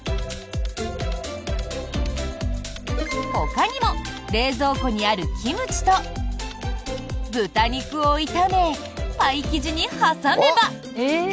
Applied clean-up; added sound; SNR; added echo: none; none; none; none.